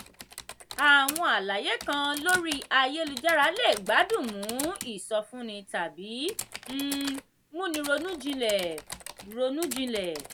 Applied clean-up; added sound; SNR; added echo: none; Typing; 13 dB; none.